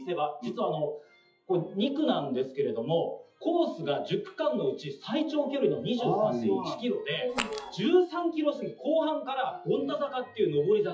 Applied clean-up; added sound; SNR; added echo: classical method WPE with log-MMSE.